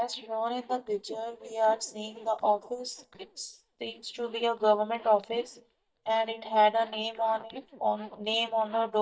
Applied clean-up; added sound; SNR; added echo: neural mask model DeepFilterNet 3.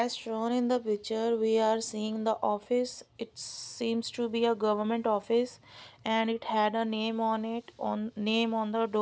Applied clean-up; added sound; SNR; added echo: none; none; none; none.